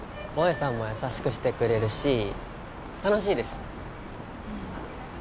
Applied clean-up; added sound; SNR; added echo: none; none; none; none.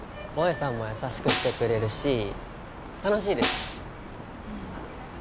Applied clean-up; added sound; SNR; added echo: none; Snare drum; 4 dB; none.